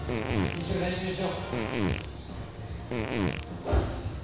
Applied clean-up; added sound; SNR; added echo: none; Fart; 1 dB; reverberation time 1.1 s.